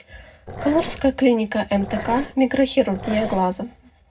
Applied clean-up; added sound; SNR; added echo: none; Growling; 12 dB; reverberation time 0.3 s.